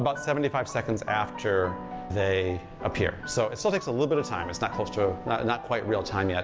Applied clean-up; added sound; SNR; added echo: none; Piano; 12 dB; none.